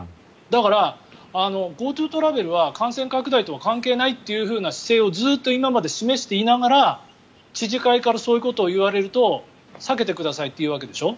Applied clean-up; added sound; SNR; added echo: none; none; none; none.